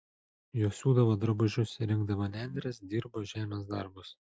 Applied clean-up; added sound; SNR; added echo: none; none; none; none.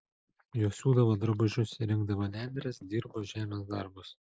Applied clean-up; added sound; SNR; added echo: neural mask model Resemble Enhance denoiser.